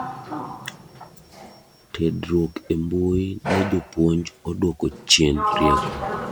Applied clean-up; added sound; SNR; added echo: none; Sliding door; 6 dB; none.